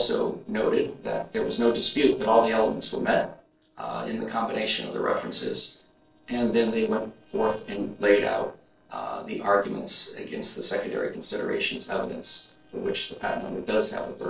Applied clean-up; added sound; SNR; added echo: neural separator model SepFormer DNS4.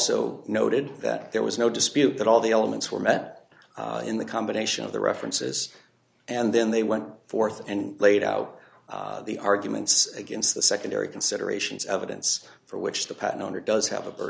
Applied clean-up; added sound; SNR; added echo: none; none; none; none.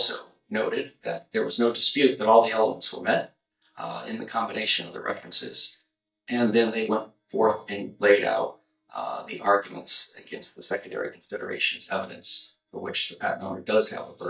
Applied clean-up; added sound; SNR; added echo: neural mask model DeepFilterNet 3.